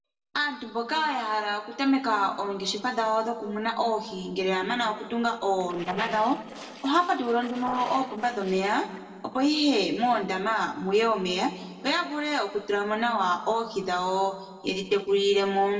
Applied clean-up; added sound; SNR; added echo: neural separator model SepFormer DNS4.